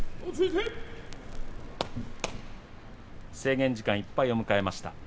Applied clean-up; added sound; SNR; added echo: none; Crackle; 6 dB; none.